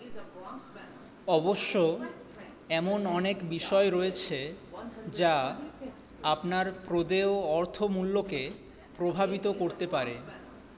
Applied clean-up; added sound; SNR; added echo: none; Subway, metro, underground; 16 dB; none.